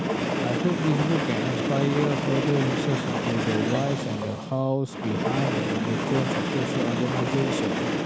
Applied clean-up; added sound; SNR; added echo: none; Train; -1 dB; none.